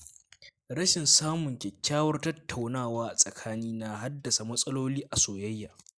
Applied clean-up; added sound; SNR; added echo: neural mask model Resemble Enhance denoiser.